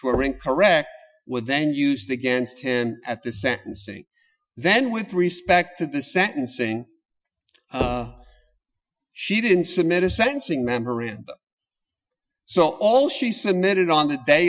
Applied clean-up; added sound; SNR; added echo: classical method Wiener filter.